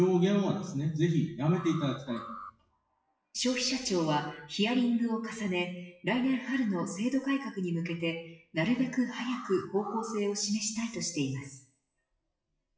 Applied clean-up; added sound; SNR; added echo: classical method WPE with log-MMSE.